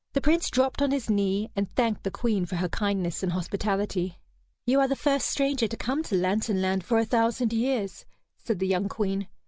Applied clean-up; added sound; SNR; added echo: none; none; none; none.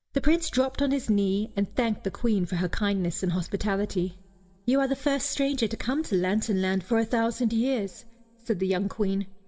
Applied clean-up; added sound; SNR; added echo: none; none; none; reverberation time 0.6 s.